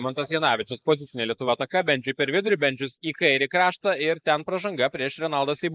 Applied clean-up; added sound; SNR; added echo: neural mask model Resemble Enhance denoiser.